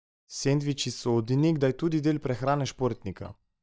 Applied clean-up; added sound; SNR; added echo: neural mask model DeepFilterNet 3.